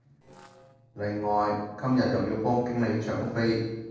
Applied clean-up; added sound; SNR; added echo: neural separator model SepFormer DNS4.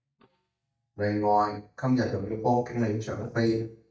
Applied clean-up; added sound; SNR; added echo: neural mask model DeepFilterNet 3.